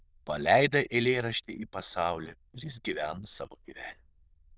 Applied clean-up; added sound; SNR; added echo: neural diffusion model UNIVERSE++.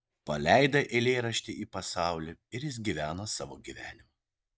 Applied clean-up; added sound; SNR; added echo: neural mask model DeepFilterNet 3.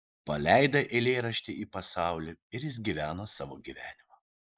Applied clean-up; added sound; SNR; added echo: neural mask model Resemble Enhance denoiser.